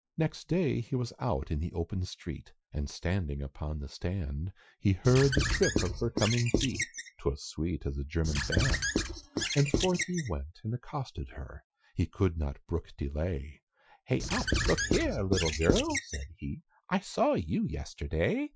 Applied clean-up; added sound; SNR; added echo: classical method Wiener filter.